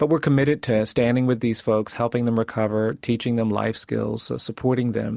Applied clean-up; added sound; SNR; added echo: none; none; none; none.